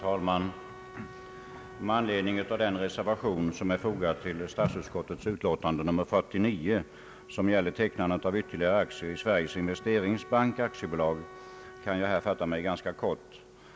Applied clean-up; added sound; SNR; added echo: none; Wind instrument, woodwind instrument; 20 dB; none.